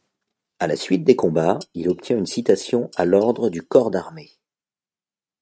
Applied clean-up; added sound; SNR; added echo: neural mask model RNNoise.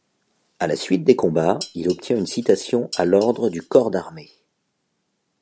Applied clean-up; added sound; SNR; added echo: none; Dishes, pots, and pans; 19 dB; none.